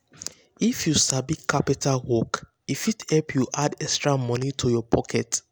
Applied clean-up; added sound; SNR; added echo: none; none; none; none.